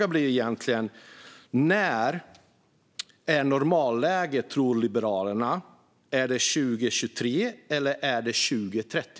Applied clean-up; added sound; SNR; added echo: none; none; none; none.